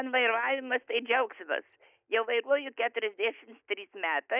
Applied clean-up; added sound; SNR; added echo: neural mask model DeepFilterNet 3.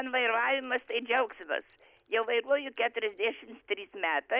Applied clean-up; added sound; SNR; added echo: none; Bell; 10 dB; none.